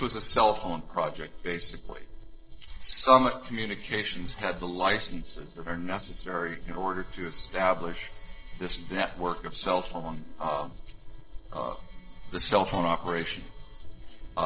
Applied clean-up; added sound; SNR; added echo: neural separator model SepFormer DNS4.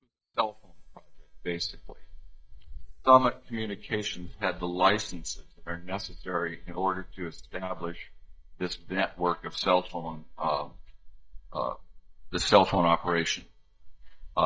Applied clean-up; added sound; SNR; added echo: neural mask model DeepFilterNet 3.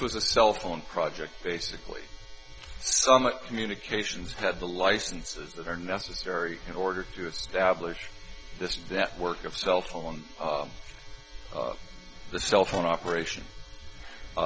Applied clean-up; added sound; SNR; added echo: none; none; none; none.